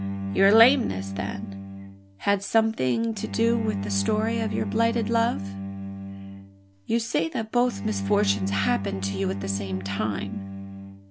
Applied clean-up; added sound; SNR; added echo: none; Bowed string instrument; 5 dB; none.